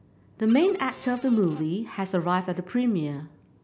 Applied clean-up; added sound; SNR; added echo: none; Cupboard open or close; 19 dB; none.